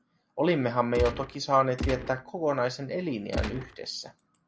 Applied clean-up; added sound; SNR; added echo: none; Gunshot, gunfire; 6 dB; none.